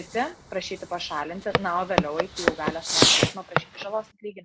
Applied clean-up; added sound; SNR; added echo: none; Fireworks + Walk, footsteps; -4 dB; none.